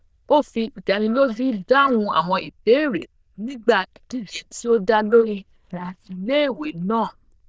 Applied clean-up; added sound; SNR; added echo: neural diffusion model UNIVERSE++.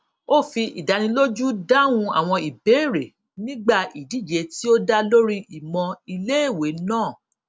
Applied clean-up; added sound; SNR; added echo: none; none; none; none.